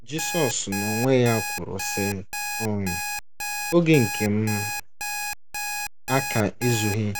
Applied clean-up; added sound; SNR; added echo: none; Alarm; 6 dB; none.